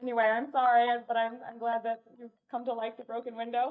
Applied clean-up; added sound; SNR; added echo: neural mask model DeepFilterNet 3.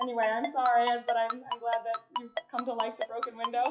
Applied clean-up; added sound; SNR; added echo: classical method WPE with log-MMSE.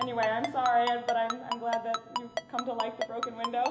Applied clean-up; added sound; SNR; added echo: none; Ringtone; 5 dB; reverberation time 1.1 s.